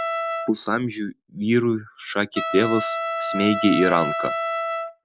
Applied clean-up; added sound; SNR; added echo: none; Trumpet; 5 dB; none.